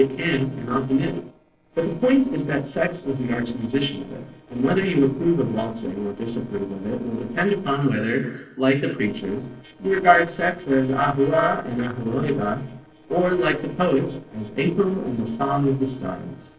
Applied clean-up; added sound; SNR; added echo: neural separator model SepFormer DNS4.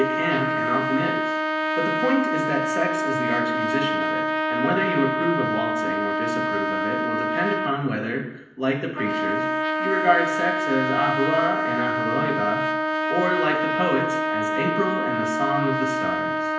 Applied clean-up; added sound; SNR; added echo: none; Trumpet; -2 dB; reverberation time 0.8 s.